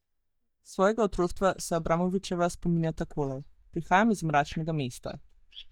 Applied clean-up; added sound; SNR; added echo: neural mask model DeepFilterNet 3.